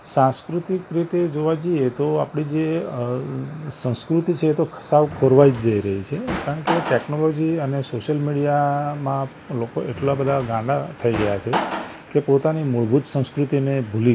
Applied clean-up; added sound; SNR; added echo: none; Drawer open or close; 9 dB; none.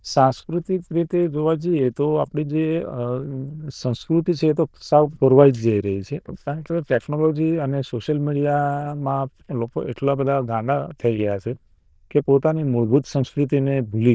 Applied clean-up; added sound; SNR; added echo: neural diffusion model UNIVERSE++.